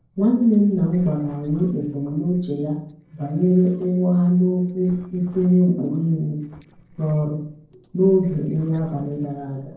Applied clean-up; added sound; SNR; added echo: neural separator model SepFormer DNS4.